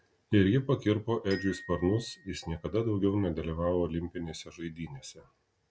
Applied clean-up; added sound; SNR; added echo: none; Glockenspiel; 20 dB; none.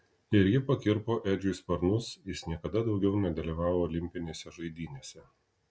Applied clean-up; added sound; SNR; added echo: none; none; none; none.